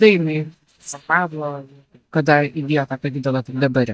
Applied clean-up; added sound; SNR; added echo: neural mask model DeepFilterNet 3.